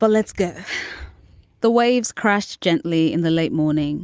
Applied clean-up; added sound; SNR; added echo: neural mask model DeepFilterNet 3.